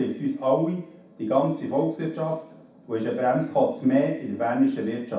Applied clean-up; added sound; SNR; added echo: none; none; none; reverberation time 0.7 s.